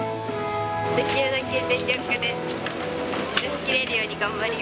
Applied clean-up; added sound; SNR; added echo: none; Motorcycle; 16 dB; none.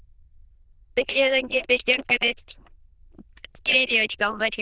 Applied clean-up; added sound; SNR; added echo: neural diffusion model UNIVERSE++.